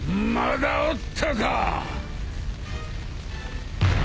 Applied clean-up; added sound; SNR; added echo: none; none; none; none.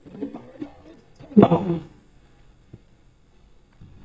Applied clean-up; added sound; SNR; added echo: neural mask model DeepFilterNet 3.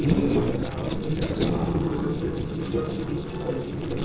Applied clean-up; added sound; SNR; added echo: neural separator model SepFormer DNS4.